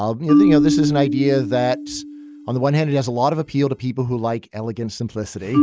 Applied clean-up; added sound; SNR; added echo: none; Marimba, xylophone; 1 dB; none.